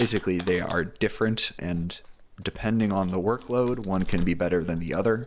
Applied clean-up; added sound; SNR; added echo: none; Chewing, mastication; 11 dB; none.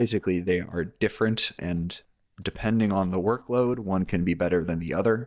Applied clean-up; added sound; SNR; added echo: neural mask model DeepFilterNet 3.